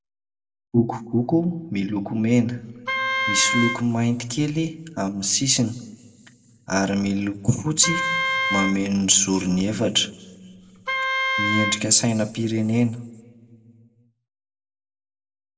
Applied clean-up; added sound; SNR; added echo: none; Wind instrument, woodwind instrument; 3 dB; reverberation time 1.1 s.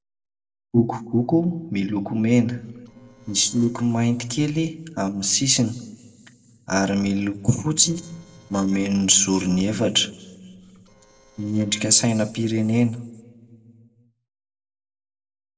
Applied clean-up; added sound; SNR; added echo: neural separator model SepFormer DNS4.